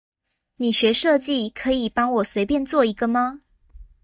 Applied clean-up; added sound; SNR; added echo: neural mask model DeepFilterNet 3.